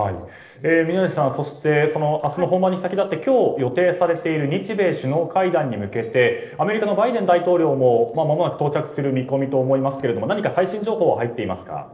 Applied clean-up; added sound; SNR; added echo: neural separator model SepFormer DNS4.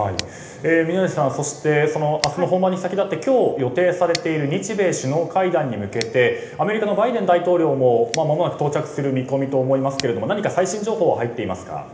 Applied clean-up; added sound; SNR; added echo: none; Scissors; 19 dB; reverberation time 1.0 s.